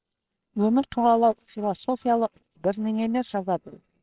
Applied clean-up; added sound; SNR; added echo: neural separator model SepFormer WHAMR!.